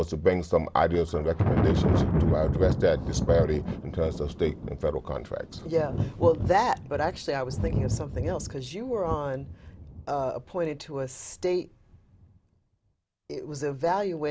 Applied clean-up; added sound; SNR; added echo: none; Thunder; 3 dB; none.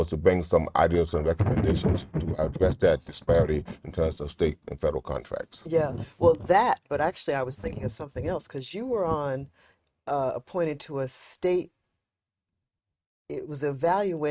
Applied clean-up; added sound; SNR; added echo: neural mask model RNNoise.